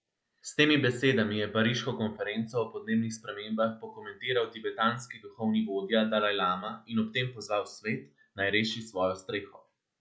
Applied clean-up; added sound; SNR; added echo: none; none; none; none.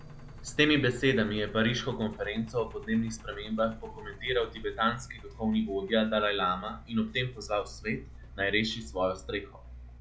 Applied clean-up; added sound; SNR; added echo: none; Engine; 15 dB; none.